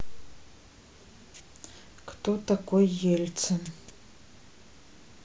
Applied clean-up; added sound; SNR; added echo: none; none; none; none.